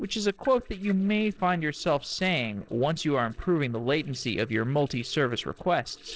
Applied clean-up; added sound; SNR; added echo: neural separator model SepFormer DNS4.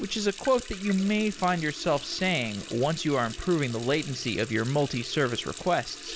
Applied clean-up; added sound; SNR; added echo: none; Water tap, faucet; 14 dB; none.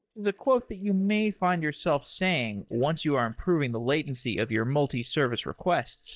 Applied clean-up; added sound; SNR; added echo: neural mask model DeepFilterNet 3.